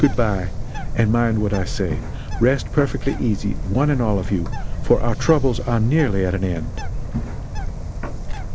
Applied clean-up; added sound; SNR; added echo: none; Bird; 3 dB; none.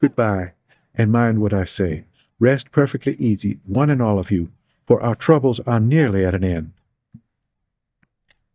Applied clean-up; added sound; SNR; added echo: neural mask model DeepFilterNet 3.